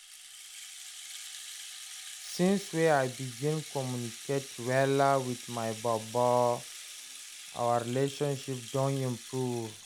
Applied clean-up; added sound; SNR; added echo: none; Rattle (instrument); 13 dB; none.